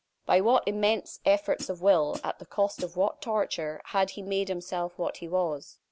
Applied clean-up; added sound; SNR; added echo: none; Hi-hat; 17 dB; none.